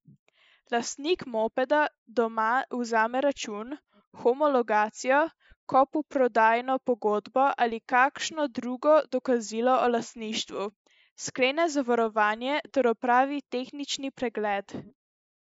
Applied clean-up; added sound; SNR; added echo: neural mask model Resemble Enhance denoiser.